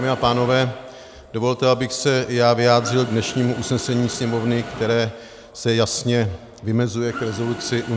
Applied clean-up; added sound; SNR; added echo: none; Mechanisms; 16 dB; none.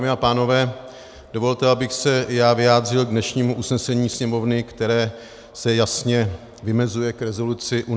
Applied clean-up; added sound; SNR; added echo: none; none; none; none.